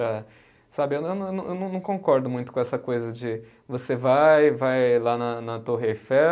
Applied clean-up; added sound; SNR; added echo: none; none; none; none.